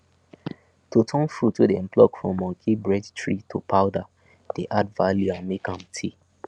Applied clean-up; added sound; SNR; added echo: none; none; none; none.